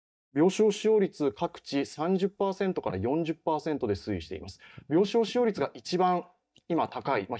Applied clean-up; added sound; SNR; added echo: neural mask model DeepFilterNet 3.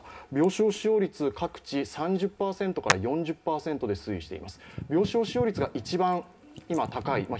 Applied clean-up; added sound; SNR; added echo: none; Hands; 11 dB; reverberation time 0.3 s.